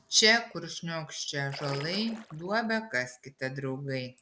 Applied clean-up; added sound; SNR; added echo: none; Splash, splatter; 15 dB; none.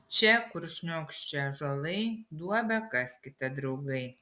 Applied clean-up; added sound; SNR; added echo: none; none; none; none.